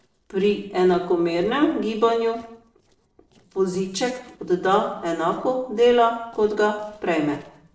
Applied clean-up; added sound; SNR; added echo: neural separator model SepFormer DNS4.